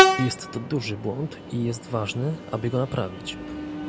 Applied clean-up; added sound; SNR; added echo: none; Train; -2 dB; none.